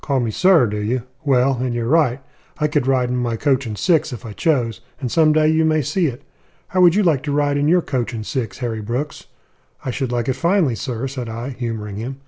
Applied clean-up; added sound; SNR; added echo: none; none; none; none.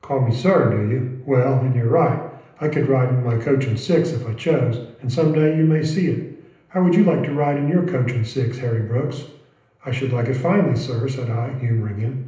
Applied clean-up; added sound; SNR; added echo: none; none; none; reverberation time 0.8 s.